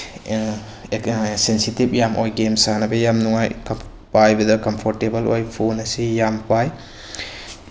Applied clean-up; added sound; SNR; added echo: none; none; none; none.